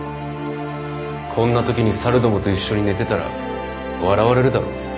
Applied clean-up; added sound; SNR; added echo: none; none; none; none.